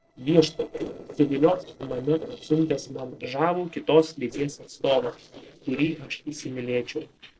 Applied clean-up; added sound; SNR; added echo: neural separator model SepFormer DNS4.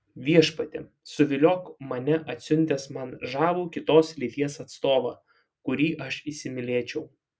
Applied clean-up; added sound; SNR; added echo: none; none; none; none.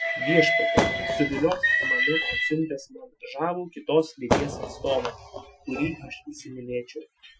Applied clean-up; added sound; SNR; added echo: classical method Wiener filter.